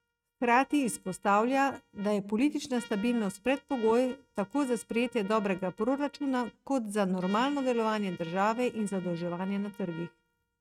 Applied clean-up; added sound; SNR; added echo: neural mask model RNNoise.